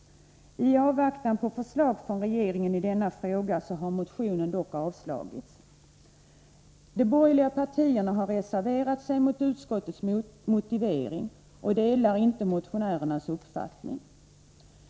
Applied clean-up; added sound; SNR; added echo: none; none; none; none.